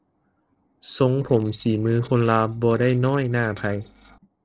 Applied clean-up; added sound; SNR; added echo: neural separator model SepFormer DNS4.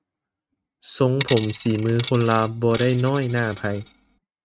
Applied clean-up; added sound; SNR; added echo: neural mask model RNNoise.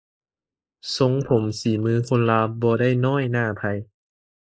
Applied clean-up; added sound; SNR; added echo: neural mask model Resemble Enhance denoiser.